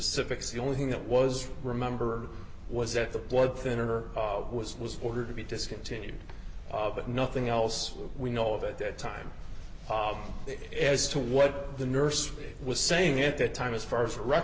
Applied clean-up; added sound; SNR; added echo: none; none; none; none.